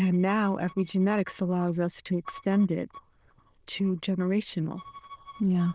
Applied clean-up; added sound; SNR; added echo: neural diffusion model UNIVERSE++.